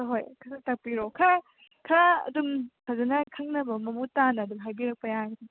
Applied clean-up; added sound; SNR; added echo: none; none; none; none.